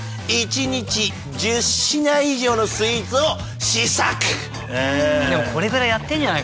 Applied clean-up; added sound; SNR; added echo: none; none; none; none.